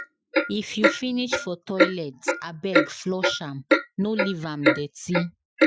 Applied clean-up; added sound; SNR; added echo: classical method Wiener filter.